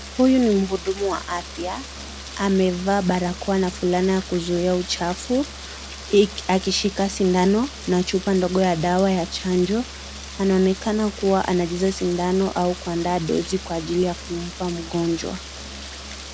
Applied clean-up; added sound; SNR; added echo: none; Musical instrument + Rain; 13 dB; none.